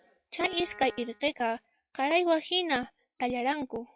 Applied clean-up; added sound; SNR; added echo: classical method log-MMSE.